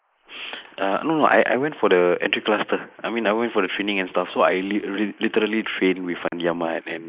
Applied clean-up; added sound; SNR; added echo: neural mask model Resemble Enhance denoiser.